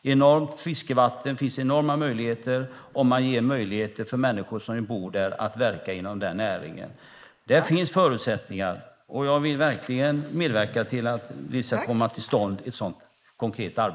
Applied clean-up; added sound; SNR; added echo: neural mask model Resemble Enhance denoiser.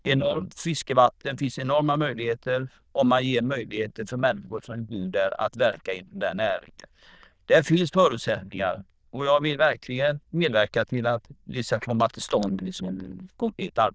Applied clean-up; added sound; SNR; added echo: neural diffusion model UNIVERSE++.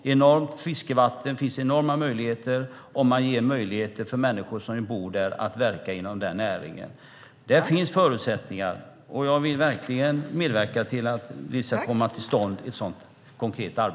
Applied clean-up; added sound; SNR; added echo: none; none; none; none.